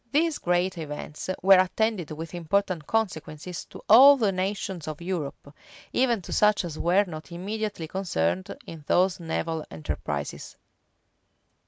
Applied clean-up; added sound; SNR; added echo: none; none; none; none.